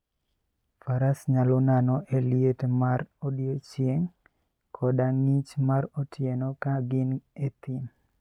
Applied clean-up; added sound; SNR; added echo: none; none; none; none.